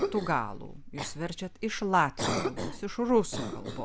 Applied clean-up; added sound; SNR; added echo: none; Cough; 6 dB; none.